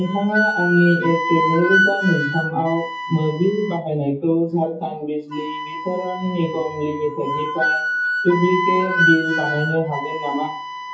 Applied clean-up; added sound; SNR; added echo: classical method WPE with log-MMSE.